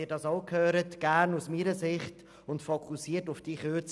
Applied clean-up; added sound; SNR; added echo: none; none; none; none.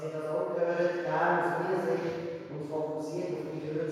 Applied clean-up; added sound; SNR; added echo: none; none; none; reverberation time 2.2 s.